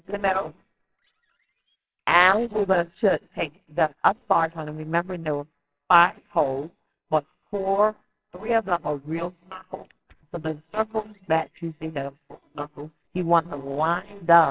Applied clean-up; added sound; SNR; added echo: neural separator model SepFormer WHAMR!.